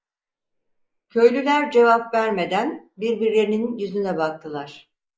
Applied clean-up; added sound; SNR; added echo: neural mask model Resemble Enhance denoiser.